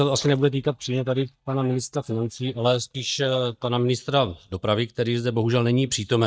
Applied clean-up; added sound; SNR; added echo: neural mask model DeepFilterNet 3.